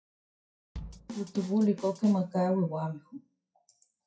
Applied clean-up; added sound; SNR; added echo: classical method WPE with log-MMSE.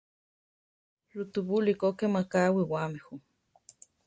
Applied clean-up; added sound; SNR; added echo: none; none; none; none.